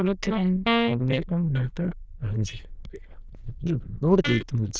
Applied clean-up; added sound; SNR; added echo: neural diffusion model UNIVERSE++.